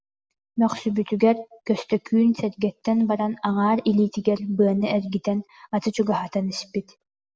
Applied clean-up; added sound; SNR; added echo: none; none; none; none.